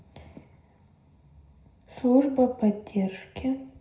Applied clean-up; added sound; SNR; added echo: none; none; none; reverberation time 0.5 s.